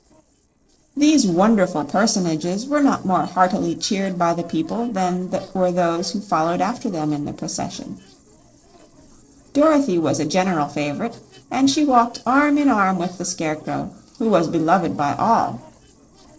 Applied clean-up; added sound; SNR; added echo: neural separator model SepFormer DNS4.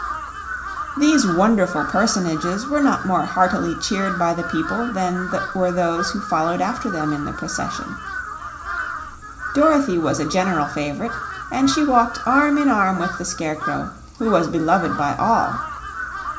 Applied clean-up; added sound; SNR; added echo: none; Crow; 8 dB; reverberation time 0.4 s.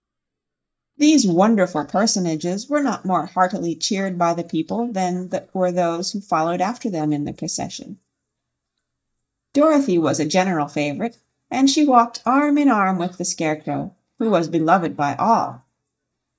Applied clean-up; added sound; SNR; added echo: neural mask model DeepFilterNet 3.